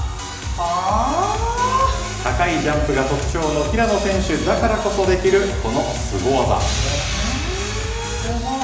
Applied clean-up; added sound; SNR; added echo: none; none; none; reverberation time 1.0 s.